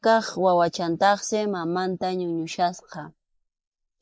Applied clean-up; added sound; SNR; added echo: neural mask model Resemble Enhance denoiser.